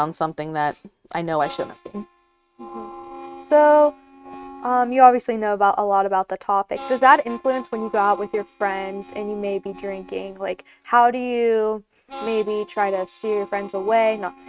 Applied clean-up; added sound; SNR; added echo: neural mask model RNNoise.